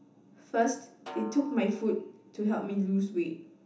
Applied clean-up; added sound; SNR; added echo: none; Snare drum; 19 dB; reverberation time 0.7 s.